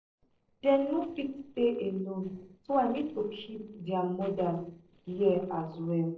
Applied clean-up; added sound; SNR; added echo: neural separator model SepFormer DNS4.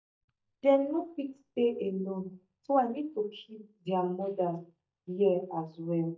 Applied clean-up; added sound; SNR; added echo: neural mask model DeepFilterNet 3.